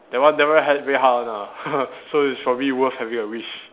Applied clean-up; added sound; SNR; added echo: none; none; none; none.